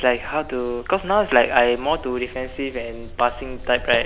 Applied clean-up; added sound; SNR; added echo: none; Sink (filling or washing); 14 dB; none.